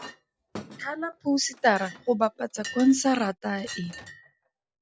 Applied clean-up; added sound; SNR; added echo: none; Chink, clink; 17 dB; none.